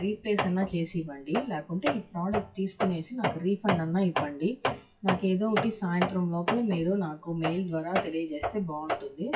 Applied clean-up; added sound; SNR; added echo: classical method WPE with log-MMSE.